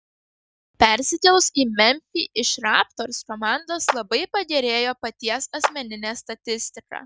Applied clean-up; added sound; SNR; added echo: none; Clapping; 8 dB; none.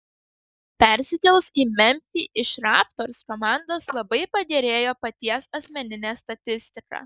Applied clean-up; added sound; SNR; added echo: neural mask model Resemble Enhance denoiser.